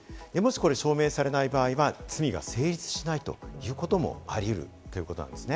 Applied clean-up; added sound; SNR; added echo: none; none; none; none.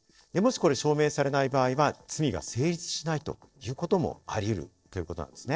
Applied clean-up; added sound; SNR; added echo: neural separator model SepFormer DNS4.